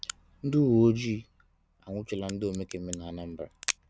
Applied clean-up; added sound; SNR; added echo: none; Crack; 13 dB; none.